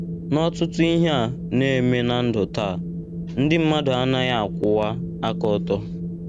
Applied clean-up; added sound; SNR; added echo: none; Wind; 8 dB; none.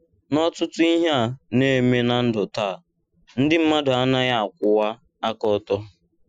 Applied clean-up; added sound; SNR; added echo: classical method Wiener filter.